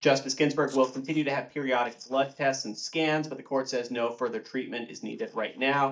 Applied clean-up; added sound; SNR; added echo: neural mask model DeepFilterNet 3.